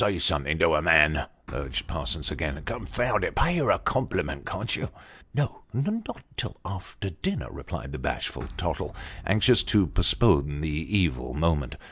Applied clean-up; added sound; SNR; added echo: none; Boom; 15 dB; none.